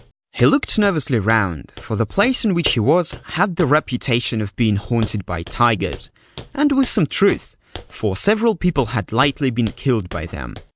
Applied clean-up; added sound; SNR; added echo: none; Walk, footsteps; 19 dB; none.